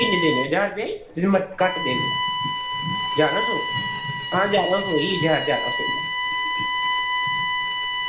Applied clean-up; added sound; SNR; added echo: none; Bowed string instrument; 1 dB; reverberation time 0.4 s.